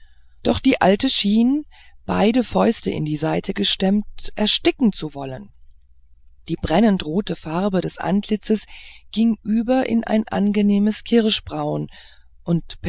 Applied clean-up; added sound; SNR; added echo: none; none; none; none.